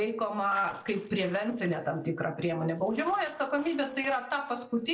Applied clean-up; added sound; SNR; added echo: neural separator model SepFormer DNS4.